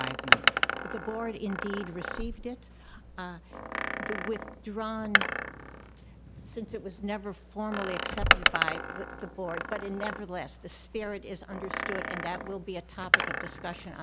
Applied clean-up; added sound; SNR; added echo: none; Door; -5 dB; none.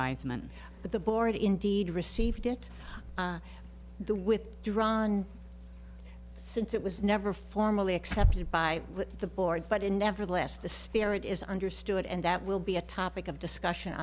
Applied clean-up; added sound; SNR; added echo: none; none; none; none.